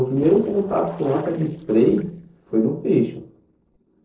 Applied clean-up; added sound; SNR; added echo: neural separator model SepFormer DNS4.